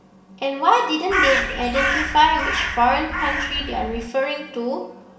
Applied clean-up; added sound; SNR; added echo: none; Crow; 2 dB; reverberation time 1.1 s.